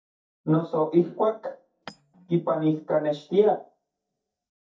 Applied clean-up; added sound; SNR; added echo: neural mask model DeepFilterNet 3.